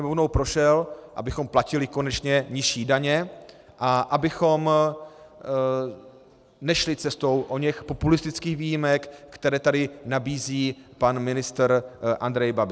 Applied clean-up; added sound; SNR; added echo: none; none; none; none.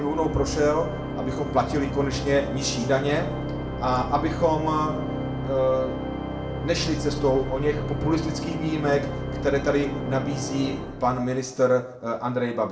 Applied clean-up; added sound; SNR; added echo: none; Organ; 5 dB; reverberation time 0.6 s.